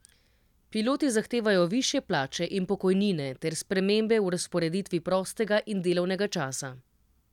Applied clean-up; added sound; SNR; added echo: none; none; none; none.